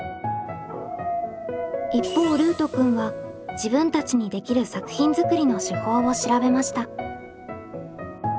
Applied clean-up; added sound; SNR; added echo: none; Dog; 10 dB; none.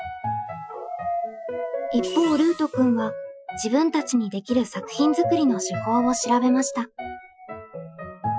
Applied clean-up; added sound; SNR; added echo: classical method Wiener filter.